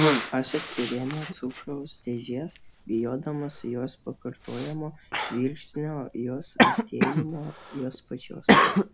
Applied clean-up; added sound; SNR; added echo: none; Cough; -4 dB; none.